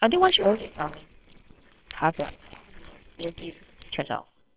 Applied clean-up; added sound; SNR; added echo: neural separator model SepFormer WHAMR!.